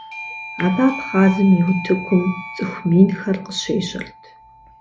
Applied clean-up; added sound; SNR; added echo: none; Wind instrument, woodwind instrument + Doorbell; 14 dB; none.